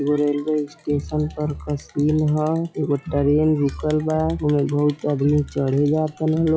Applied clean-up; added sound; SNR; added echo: classical method log-MMSE.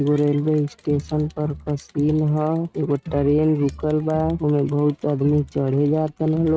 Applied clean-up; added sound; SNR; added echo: neural mask model RNNoise.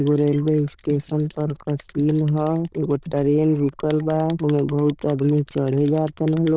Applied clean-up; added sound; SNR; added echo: neural diffusion model UNIVERSE++.